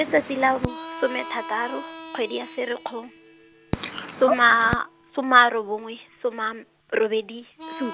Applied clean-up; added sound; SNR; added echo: none; Harmonica; 17 dB; none.